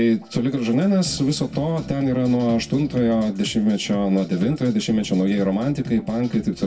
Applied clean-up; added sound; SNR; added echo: none; none; none; reverberation time 0.1 s.